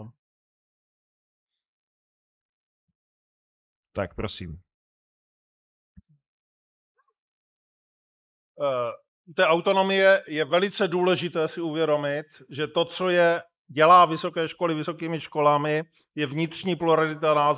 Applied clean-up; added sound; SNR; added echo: neural mask model Resemble Enhance denoiser.